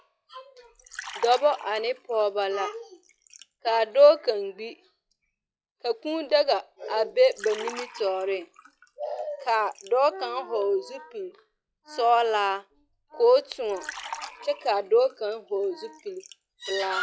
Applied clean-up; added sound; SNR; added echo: classical method log-MMSE.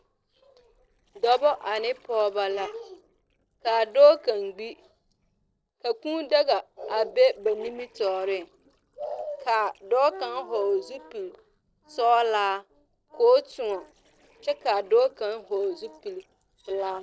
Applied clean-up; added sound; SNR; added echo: neural separator model SepFormer DNS4.